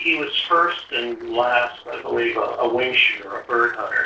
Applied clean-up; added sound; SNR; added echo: neural separator model SepFormer DNS4.